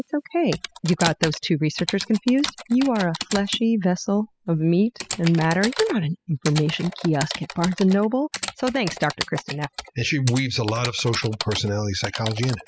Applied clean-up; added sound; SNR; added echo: classical method spectral subtraction.